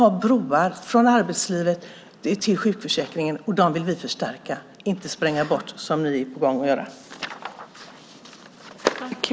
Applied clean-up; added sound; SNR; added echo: none; none; none; none.